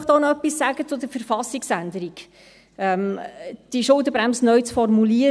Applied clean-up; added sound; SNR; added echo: none; none; none; none.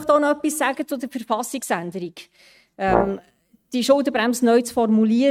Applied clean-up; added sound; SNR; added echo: neural mask model RNNoise.